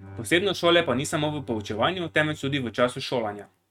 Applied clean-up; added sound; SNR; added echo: neural mask model RNNoise.